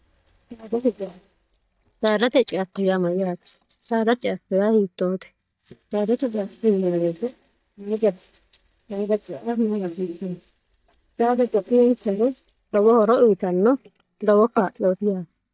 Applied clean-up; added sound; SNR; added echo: neural mask model DeepFilterNet 3.